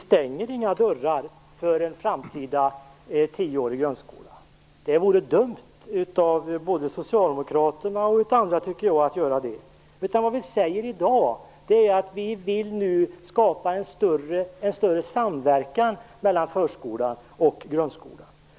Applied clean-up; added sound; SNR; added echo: none; none; none; none.